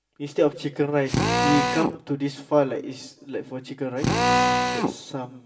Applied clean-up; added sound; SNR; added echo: none; Drill; 0 dB; reverberation time 0.8 s.